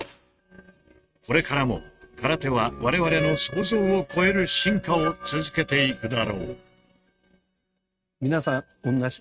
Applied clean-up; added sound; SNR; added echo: neural mask model RNNoise.